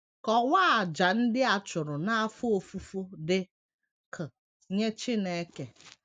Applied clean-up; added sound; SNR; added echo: none; none; none; none.